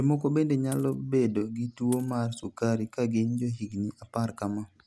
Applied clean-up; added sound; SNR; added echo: none; Coin (dropping); 14 dB; none.